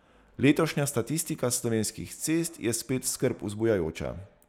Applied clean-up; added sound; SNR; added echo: none; none; none; none.